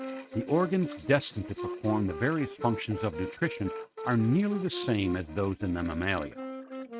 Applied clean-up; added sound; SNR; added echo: neural mask model RNNoise.